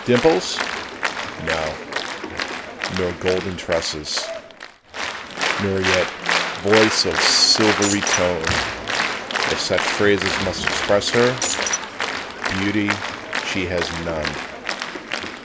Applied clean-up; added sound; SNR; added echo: none; Shatter + Applause; 2 dB; none.